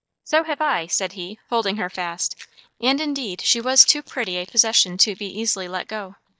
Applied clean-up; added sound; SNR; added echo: neural mask model DeepFilterNet 3.